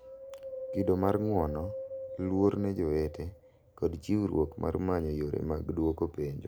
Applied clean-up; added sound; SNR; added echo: none; Wind; 13 dB; none.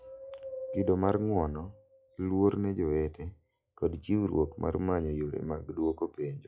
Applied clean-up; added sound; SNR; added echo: classical method log-MMSE.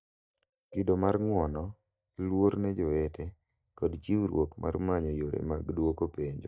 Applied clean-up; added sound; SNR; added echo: neural mask model DeepFilterNet 3.